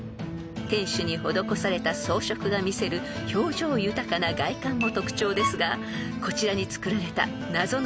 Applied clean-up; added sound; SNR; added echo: none; Bowed string instrument; 8 dB; none.